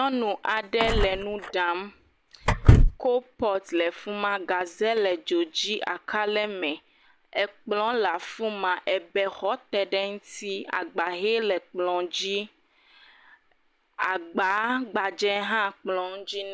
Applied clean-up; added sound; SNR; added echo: none; Door / Car; -5 dB; none.